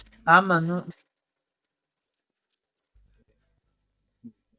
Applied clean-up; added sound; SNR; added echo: neural mask model DeepFilterNet 3.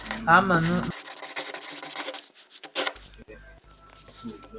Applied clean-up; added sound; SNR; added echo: none; Writing; 10 dB; none.